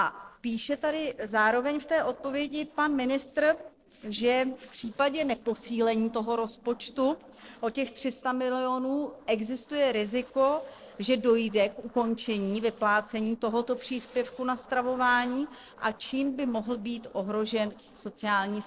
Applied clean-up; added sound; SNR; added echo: neural separator model SepFormer DNS4.